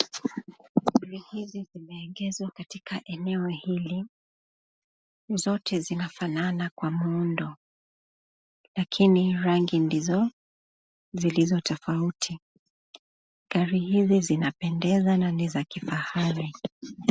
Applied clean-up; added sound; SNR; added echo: none; none; none; none.